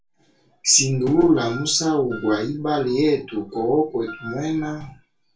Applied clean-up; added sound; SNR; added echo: none; Wind instrument, woodwind instrument; 17 dB; reverberation time 0.2 s.